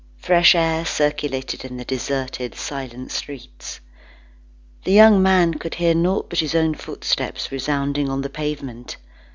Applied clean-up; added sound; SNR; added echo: none; none; none; none.